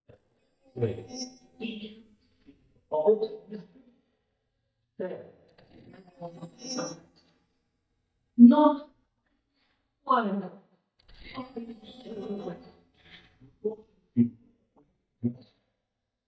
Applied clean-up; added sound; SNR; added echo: neural mask model DeepFilterNet 3.